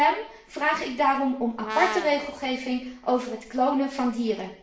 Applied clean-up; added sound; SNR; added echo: none; Brass instrument; 7 dB; reverberation time 0.5 s.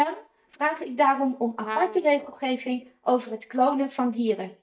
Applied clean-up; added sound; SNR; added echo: neural mask model DeepFilterNet 3.